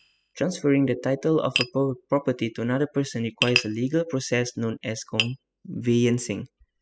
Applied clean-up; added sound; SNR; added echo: classical method spectral subtraction.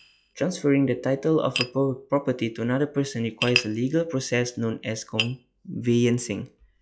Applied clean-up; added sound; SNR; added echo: classical method log-MMSE.